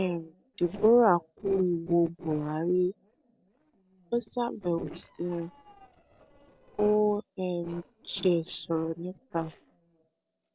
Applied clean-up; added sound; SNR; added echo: neural separator model SepFormer DNS4.